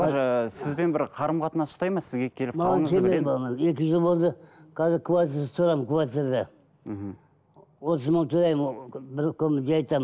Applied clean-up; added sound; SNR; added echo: none; none; none; none.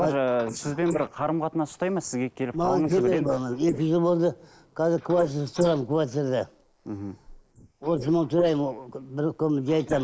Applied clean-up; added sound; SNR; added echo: neural mask model Resemble Enhance denoiser.